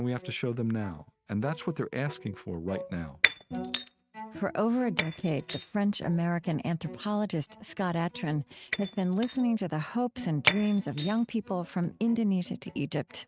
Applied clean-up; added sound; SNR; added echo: neural mask model RNNoise.